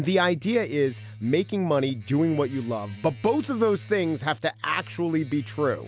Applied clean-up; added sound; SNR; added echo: none; Domestic sounds, home sounds; 17 dB; none.